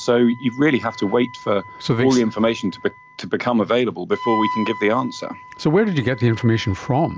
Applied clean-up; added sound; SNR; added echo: none; Wind instrument, woodwind instrument; 14 dB; none.